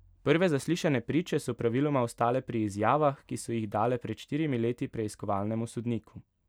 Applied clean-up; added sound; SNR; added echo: none; none; none; none.